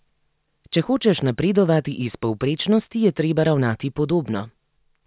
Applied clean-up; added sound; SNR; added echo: none; none; none; none.